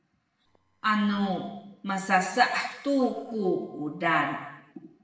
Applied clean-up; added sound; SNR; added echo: neural separator model SepFormer DNS4.